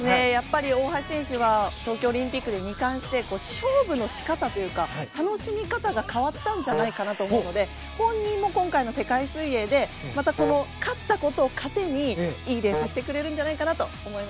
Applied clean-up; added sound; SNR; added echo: none; Wind instrument, woodwind instrument; 7 dB; none.